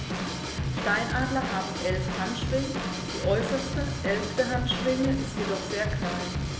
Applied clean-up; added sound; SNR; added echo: none; Drum / Drum kit; 0 dB; reverberation time 1.1 s.